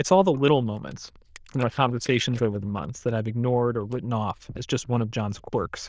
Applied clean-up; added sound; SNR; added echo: neural diffusion model UNIVERSE++.